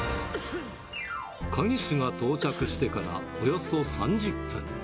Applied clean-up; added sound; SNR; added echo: none; Cough; 12 dB; none.